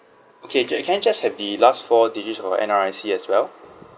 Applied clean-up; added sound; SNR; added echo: none; none; none; none.